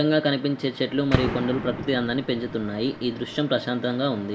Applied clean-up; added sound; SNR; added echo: none; Gunshot, gunfire; 7 dB; reverberation time 0.2 s.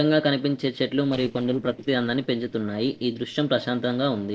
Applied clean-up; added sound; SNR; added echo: neural separator model SepFormer DNS4.